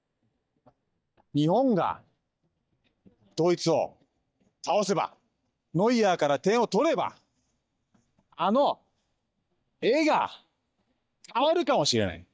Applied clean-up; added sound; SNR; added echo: neural mask model DeepFilterNet 3.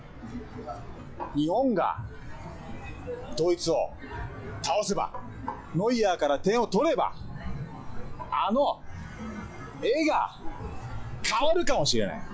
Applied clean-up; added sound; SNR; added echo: classical method log-MMSE.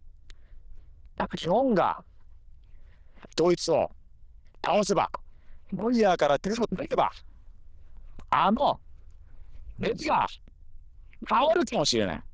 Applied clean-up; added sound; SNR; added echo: neural diffusion model UNIVERSE++.